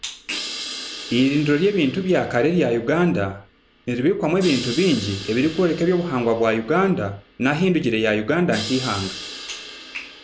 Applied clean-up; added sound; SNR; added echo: none; Crash cymbal; 14 dB; none.